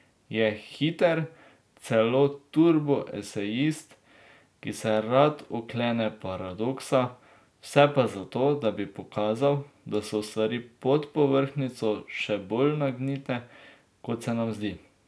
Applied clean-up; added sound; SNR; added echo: none; none; none; none.